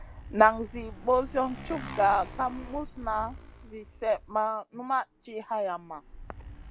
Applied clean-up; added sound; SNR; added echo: none; Motorcycle; 14 dB; none.